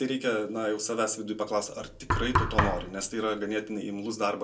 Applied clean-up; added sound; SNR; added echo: none; Knock; 1 dB; reverberation time 0.2 s.